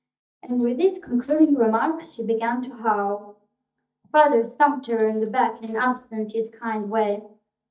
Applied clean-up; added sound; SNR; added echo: neural mask model DeepFilterNet 3.